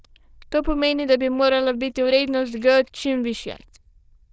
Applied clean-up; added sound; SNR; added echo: neural diffusion model UNIVERSE++.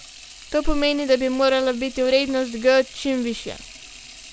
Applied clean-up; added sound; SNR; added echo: none; Sink (filling or washing) / Water tap, faucet; 20 dB; none.